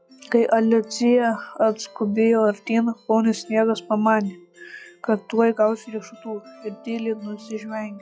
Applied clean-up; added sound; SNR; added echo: classical method log-MMSE.